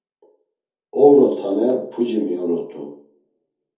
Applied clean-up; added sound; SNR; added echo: none; none; none; reverberation time 0.5 s.